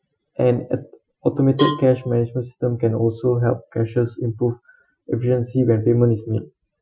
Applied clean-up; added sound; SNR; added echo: classical method Wiener filter.